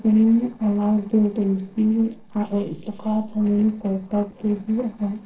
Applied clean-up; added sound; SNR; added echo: neural separator model SepFormer DNS4.